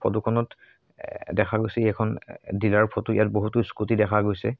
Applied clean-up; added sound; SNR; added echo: none; none; none; none.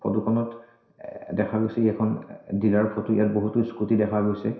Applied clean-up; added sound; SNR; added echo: none; none; none; reverberation time 0.7 s.